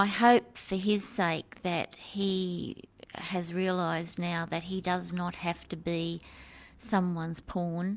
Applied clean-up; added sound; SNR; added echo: none; none; none; none.